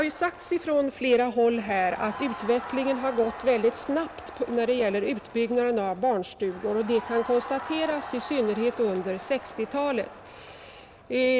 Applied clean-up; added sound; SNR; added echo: none; Crowd; 14 dB; none.